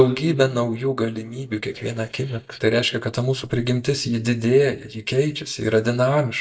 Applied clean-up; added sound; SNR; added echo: neural mask model DeepFilterNet 3.